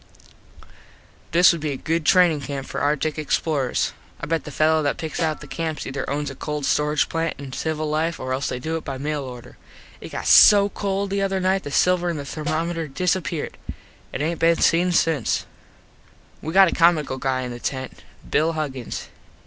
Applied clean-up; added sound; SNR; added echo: none; Snare drum; 14 dB; none.